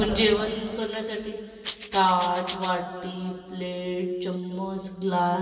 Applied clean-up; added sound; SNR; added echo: none; Rattle (instrument); 11 dB; reverberation time 2.5 s.